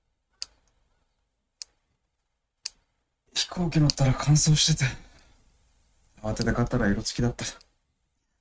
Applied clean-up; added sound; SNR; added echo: neural mask model RNNoise.